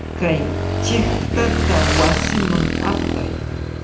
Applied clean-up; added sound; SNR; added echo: none; Motorcycle / Engine; -3 dB; reverberation time 0.8 s.